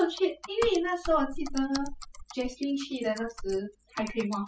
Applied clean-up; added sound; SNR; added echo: classical method spectral subtraction.